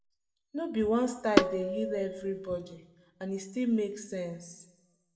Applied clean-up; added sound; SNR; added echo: none; Tabla; -4 dB; reverberation time 0.7 s.